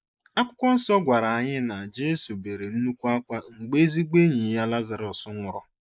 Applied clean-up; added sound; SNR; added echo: neural mask model Resemble Enhance denoiser.